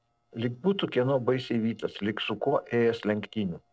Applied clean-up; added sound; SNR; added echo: neural separator model SepFormer DNS4.